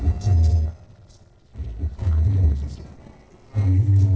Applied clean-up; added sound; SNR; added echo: neural separator model SepFormer DNS4.